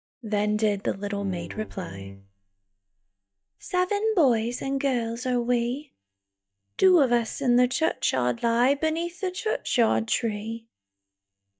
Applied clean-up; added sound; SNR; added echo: neural mask model DeepFilterNet 3.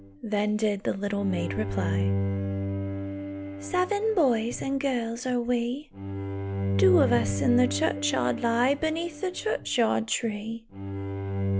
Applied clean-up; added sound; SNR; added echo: none; Bowed string instrument; 4 dB; none.